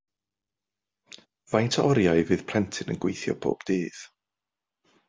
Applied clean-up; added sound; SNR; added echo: none; none; none; none.